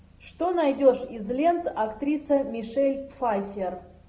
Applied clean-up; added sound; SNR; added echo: none; none; none; none.